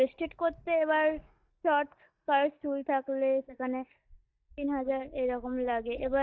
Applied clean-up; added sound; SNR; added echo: neural mask model DeepFilterNet 3.